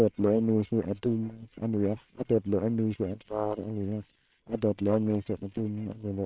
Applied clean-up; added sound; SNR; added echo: neural separator model SepFormer WHAM!.